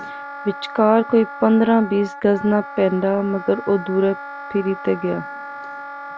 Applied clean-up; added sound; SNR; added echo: none; Wind instrument, woodwind instrument; 13 dB; none.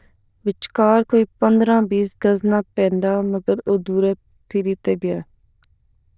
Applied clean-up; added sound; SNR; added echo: neural diffusion model UNIVERSE++.